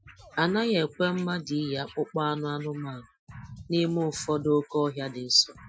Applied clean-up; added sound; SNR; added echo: classical method Wiener filter.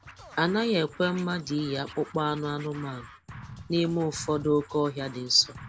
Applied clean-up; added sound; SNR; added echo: none; Scratching (performance technique); 18 dB; none.